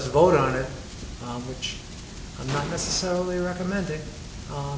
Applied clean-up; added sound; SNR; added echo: none; Explosion; 13 dB; none.